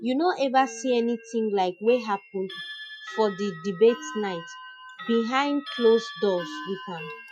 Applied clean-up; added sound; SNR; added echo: classical method Wiener filter.